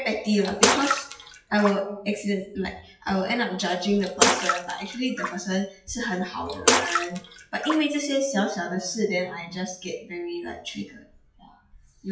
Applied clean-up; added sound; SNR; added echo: classical method WPE with log-MMSE.